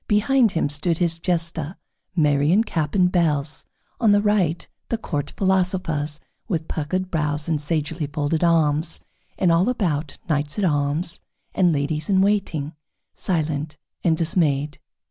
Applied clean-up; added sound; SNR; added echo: none; none; none; none.